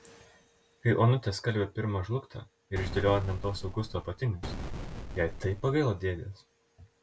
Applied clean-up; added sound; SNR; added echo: none; Boom; 8 dB; none.